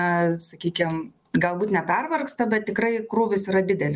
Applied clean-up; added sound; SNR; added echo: none; none; none; none.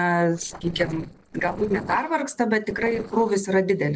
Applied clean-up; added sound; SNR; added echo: neural separator model SepFormer DNS4.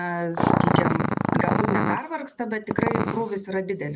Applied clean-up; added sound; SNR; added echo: none; Growling; -5 dB; none.